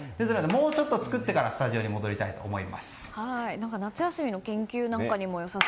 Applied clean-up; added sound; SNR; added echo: none; none; none; none.